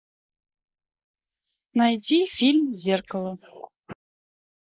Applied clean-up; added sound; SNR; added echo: neural mask model Resemble Enhance denoiser.